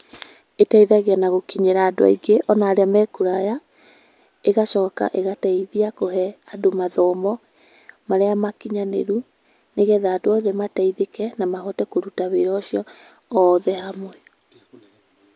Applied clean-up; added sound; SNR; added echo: none; none; none; none.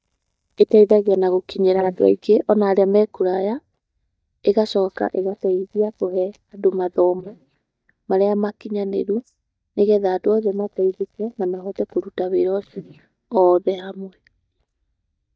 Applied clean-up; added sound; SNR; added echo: neural mask model DeepFilterNet 3.